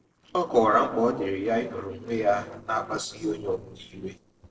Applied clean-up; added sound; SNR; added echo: neural separator model SepFormer DNS4.